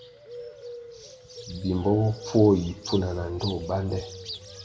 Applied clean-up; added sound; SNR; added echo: none; Bird; 14 dB; reverberation time 1.3 s.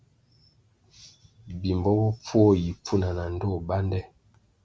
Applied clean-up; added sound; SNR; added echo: none; none; none; none.